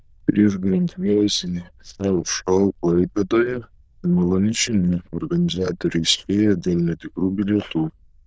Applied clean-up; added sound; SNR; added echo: neural diffusion model UNIVERSE++.